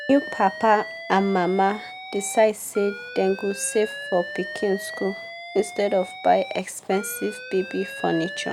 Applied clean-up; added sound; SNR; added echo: none; Alarm; 12 dB; none.